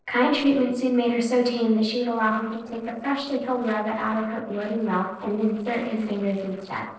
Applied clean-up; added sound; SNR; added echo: neural separator model SepFormer DNS4.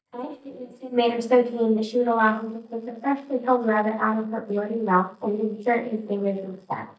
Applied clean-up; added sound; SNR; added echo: neural mask model DeepFilterNet 3.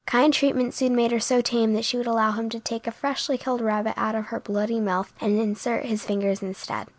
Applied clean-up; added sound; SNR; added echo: none; none; none; none.